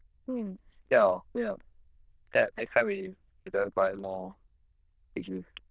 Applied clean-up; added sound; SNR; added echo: neural diffusion model UNIVERSE++.